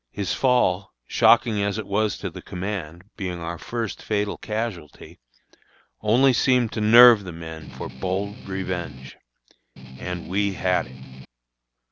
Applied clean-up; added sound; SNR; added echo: none; Strum; 13 dB; none.